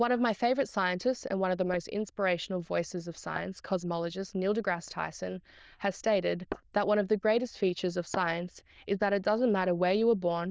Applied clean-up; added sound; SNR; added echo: neural diffusion model UNIVERSE++.